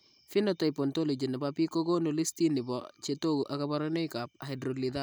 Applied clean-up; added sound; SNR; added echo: none; none; none; none.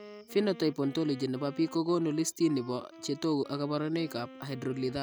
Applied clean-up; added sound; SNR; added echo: none; Wind instrument, woodwind instrument; 18 dB; none.